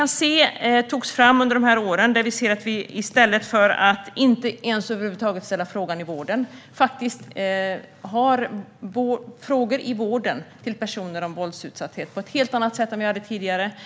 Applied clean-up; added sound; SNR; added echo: none; none; none; none.